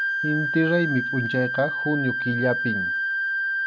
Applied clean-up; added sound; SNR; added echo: none; Wind instrument, woodwind instrument; 0 dB; none.